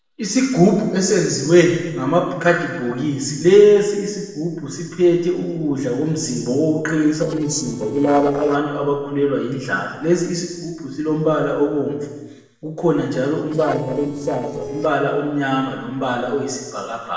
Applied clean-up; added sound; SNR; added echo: neural separator model SepFormer DNS4.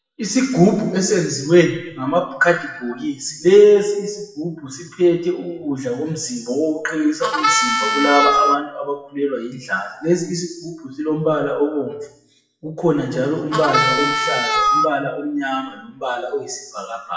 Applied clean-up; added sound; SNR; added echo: classical method WPE with log-MMSE.